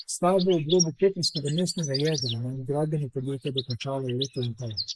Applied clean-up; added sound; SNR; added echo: neural mask model Resemble Enhance denoiser.